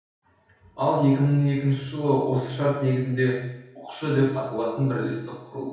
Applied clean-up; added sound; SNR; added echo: none; none; none; reverberation time 0.8 s.